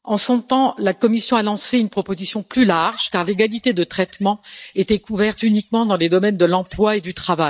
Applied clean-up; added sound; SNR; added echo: neural mask model DeepFilterNet 3.